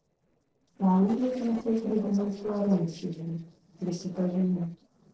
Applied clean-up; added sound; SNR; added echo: neural separator model SepFormer DNS4.